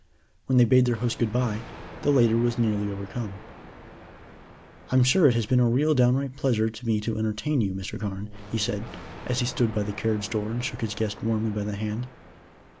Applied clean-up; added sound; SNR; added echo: none; Buzz + Thunder; 18 dB; none.